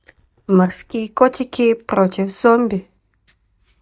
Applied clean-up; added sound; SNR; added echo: neural mask model DeepFilterNet 3.